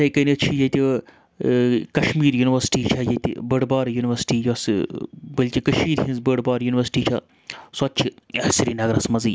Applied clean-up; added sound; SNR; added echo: none; none; none; none.